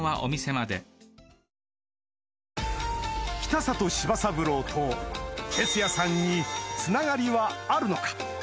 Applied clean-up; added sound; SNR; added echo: none; none; none; none.